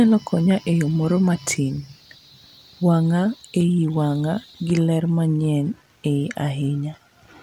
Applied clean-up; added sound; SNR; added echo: none; none; none; none.